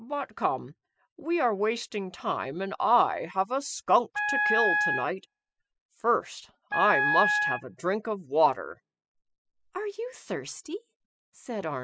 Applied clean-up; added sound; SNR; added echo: classical method spectral subtraction.